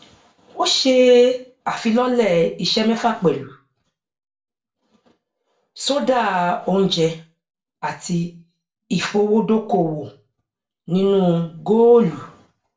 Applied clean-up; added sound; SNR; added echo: none; none; none; reverberation time 0.3 s.